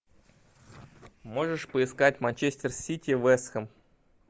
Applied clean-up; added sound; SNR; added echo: none; none; none; none.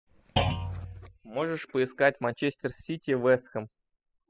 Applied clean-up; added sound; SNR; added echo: classical method spectral subtraction.